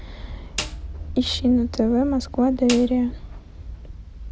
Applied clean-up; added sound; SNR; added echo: none; Snare drum; 14 dB; none.